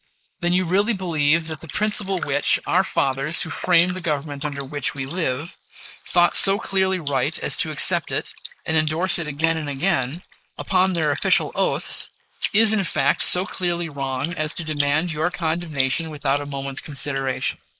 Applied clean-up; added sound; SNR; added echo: neural mask model Resemble Enhance denoiser.